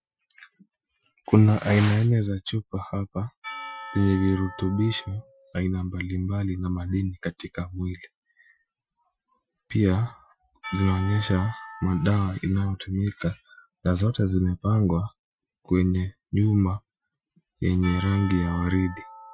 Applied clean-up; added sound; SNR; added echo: classical method Wiener filter.